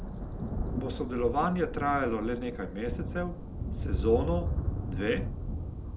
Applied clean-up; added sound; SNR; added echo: none; Thunder; 1 dB; none.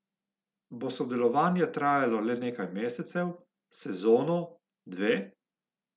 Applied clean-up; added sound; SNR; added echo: none; none; none; none.